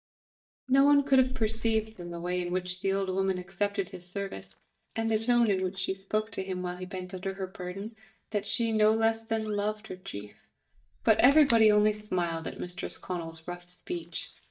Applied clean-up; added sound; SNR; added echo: neural mask model DeepFilterNet 3.